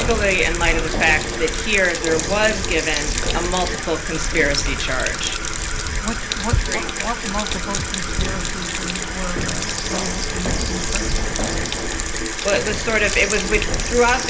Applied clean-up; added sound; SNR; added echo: none; Sink (filling or washing) / Water tap, faucet + Keys jangling; -1 dB; none.